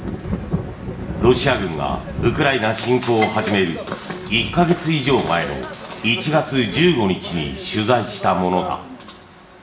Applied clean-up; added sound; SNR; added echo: none; none; none; reverberation time 1.1 s.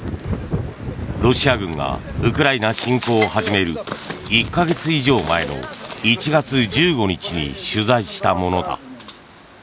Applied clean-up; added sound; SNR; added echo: none; none; none; none.